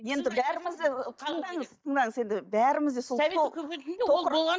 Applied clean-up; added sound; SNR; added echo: neural mask model DeepFilterNet 3.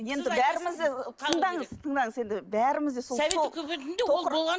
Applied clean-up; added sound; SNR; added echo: none; Camera; 17 dB; none.